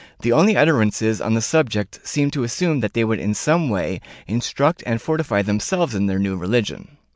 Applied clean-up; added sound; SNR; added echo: none; none; none; none.